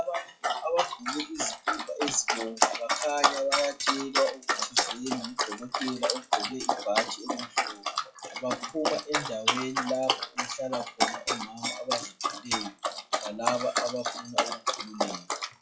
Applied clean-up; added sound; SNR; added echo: classical method WPE with log-MMSE.